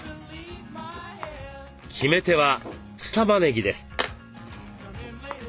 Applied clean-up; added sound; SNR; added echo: none; Tools; 15 dB; none.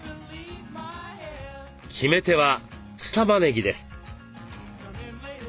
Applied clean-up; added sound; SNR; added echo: none; none; none; none.